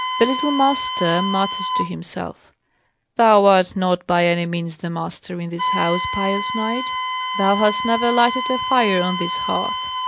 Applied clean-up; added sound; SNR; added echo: none; Wind instrument, woodwind instrument; 5 dB; none.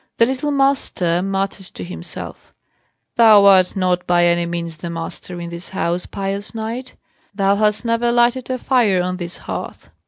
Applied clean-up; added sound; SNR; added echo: none; none; none; none.